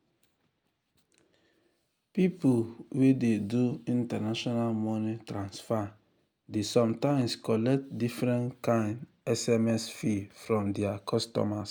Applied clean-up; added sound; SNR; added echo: none; none; none; none.